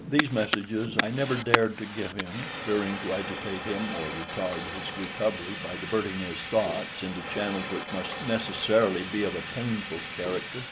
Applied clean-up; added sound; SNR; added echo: none; Fire; 3 dB; none.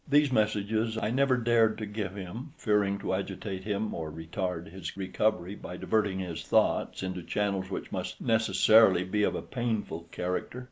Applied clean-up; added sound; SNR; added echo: none; none; none; none.